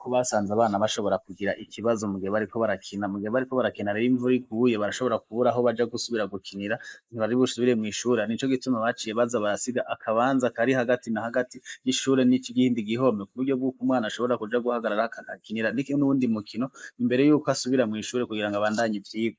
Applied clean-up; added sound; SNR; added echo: neural mask model Resemble Enhance denoiser.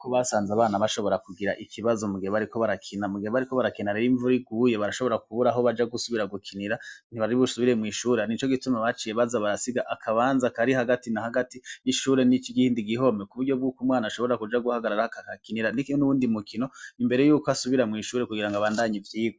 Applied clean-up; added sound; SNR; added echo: none; none; none; none.